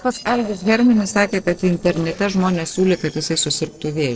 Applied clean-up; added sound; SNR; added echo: neural separator model SepFormer DNS4.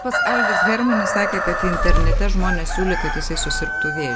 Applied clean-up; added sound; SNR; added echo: none; Engine starting / Car + Chicken, rooster; -4 dB; none.